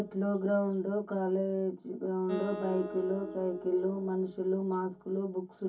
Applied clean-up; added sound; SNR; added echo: none; Acoustic guitar; 14 dB; reverberation time 0.3 s.